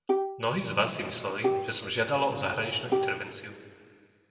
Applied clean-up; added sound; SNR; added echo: none; Bowed string instrument; 2 dB; reverberation time 2.2 s.